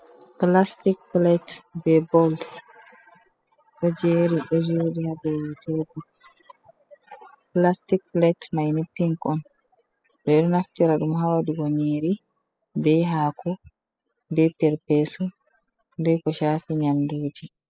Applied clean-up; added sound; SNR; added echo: classical method spectral subtraction.